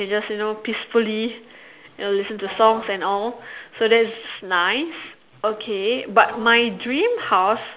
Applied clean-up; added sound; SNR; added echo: none; none; none; none.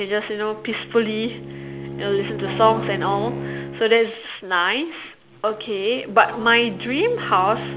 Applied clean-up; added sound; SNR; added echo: none; Bowed string instrument; 11 dB; none.